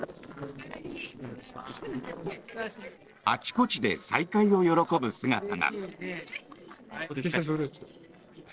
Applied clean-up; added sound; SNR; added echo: neural separator model SepFormer DNS4.